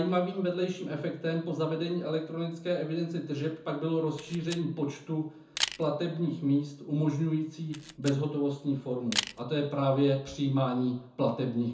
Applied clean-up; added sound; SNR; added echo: none; Camera; 11 dB; reverberation time 0.6 s.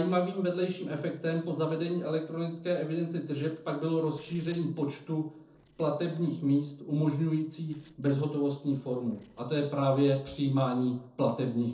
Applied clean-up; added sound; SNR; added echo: neural separator model SepFormer DNS4.